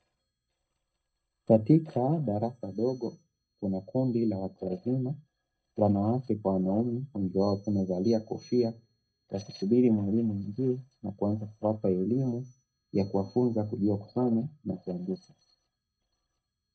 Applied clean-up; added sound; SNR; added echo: neural mask model DeepFilterNet 3.